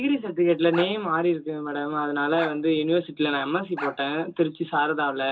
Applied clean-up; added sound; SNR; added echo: none; Bark; 15 dB; reverberation time 0.2 s.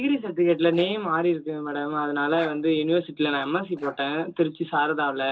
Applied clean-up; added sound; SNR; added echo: neural separator model SepFormer DNS4.